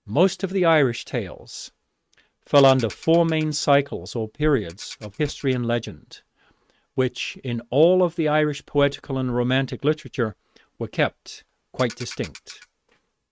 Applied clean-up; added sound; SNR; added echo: neural mask model RNNoise.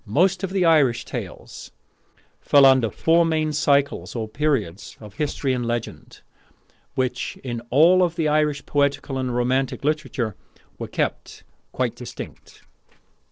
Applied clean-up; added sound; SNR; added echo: neural separator model SepFormer DNS4.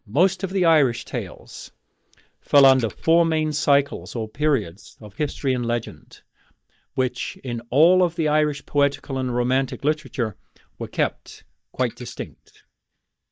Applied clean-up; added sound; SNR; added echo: neural mask model DeepFilterNet 3.